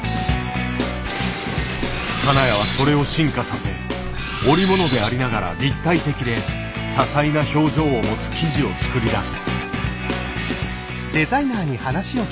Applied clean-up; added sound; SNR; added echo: none; Cutlery, silverware; -1 dB; none.